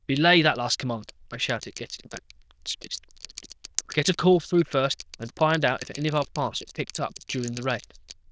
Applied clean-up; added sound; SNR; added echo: neural diffusion model UNIVERSE++.